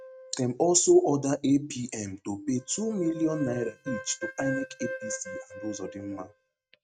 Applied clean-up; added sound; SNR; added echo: neural mask model RNNoise.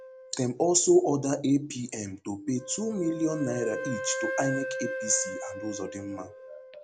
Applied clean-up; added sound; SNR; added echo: none; Wind instrument, woodwind instrument; 9 dB; none.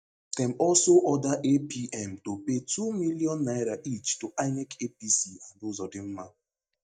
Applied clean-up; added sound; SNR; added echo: neural mask model DeepFilterNet 3.